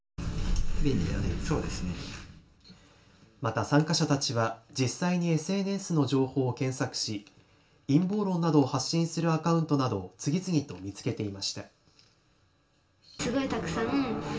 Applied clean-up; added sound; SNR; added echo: none; none; none; reverberation time 0.2 s.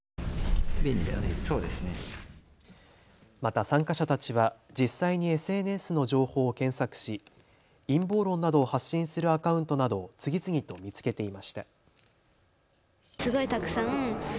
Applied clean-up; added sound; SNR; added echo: none; none; none; none.